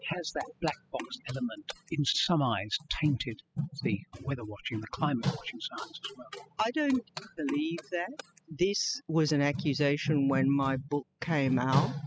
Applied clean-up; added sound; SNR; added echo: classical method spectral subtraction.